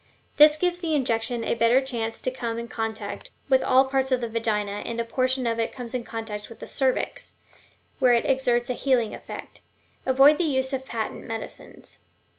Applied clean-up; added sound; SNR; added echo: none; none; none; none.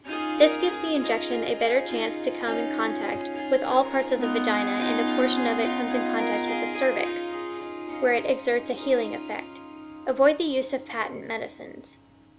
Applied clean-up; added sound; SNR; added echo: none; Harp + Wind instrument, woodwind instrument; 4 dB; none.